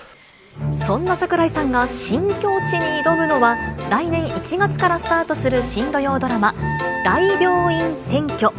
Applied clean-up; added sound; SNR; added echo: none; Wind instrument, woodwind instrument; 7 dB; none.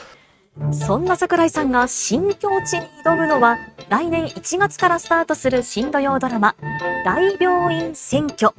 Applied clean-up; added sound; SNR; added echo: neural mask model RNNoise.